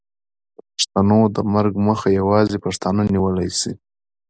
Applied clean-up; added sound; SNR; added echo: none; none; none; none.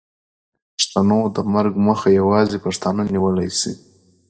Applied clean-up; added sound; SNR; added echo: neural mask model DeepFilterNet 3.